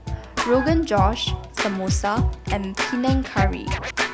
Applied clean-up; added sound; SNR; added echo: none; Scratching (performance technique); 0 dB; none.